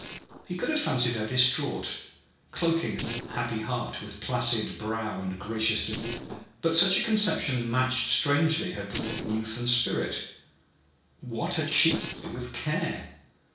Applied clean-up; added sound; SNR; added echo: neural separator model SepFormer DNS4.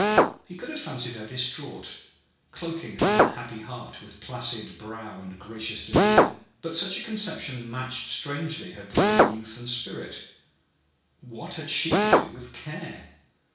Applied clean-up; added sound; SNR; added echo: none; Drill; -3 dB; reverberation time 0.6 s.